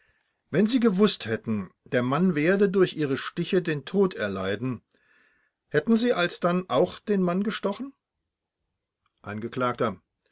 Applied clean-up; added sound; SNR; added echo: none; none; none; none.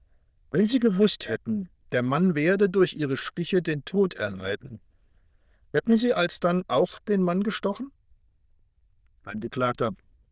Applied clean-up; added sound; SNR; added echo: neural diffusion model UNIVERSE++.